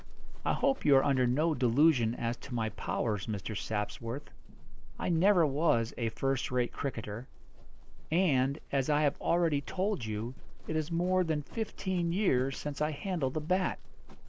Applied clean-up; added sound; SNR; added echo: none; Livestock, farm animals, working animals; 8 dB; none.